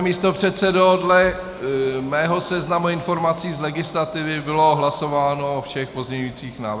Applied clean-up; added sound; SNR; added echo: none; none; none; none.